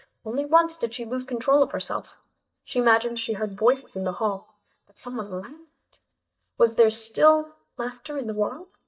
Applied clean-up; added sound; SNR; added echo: neural mask model DeepFilterNet 3.